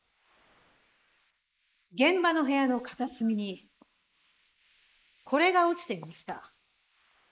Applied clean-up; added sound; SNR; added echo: neural mask model Resemble Enhance denoiser.